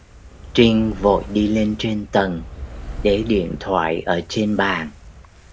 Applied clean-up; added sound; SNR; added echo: none; Fire; 14 dB; none.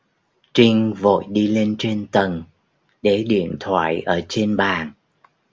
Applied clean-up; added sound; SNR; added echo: none; none; none; none.